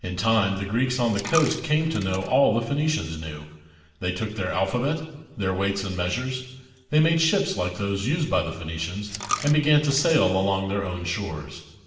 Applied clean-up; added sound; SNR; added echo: none; Coin (dropping); 13 dB; reverberation time 1.0 s.